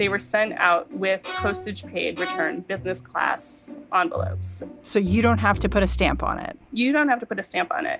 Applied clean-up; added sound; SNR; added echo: none; Bowed string instrument; 10 dB; none.